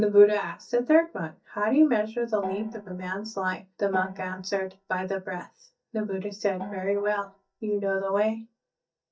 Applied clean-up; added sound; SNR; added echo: neural mask model DeepFilterNet 3.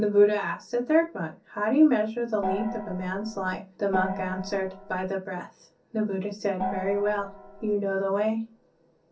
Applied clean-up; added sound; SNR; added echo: none; Gong; 7 dB; reverberation time 0.3 s.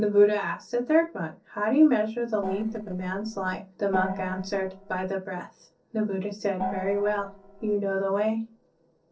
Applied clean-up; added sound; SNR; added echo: neural separator model SepFormer DNS4.